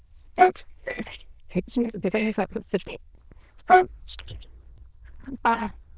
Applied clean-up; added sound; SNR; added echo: neural diffusion model UNIVERSE++.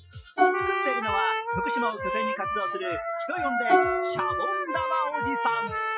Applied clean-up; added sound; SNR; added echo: classical method Wiener filter.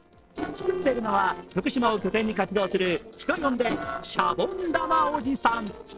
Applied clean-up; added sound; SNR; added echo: neural separator model SepFormer DNS4.